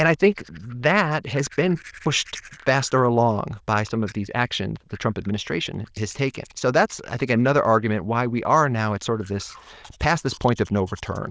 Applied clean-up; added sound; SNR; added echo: neural diffusion model UNIVERSE++.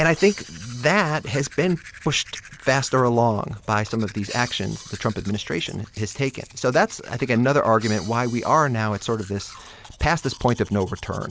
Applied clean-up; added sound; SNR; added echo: none; Crash cymbal + Domestic sounds, home sounds; 20 dB; none.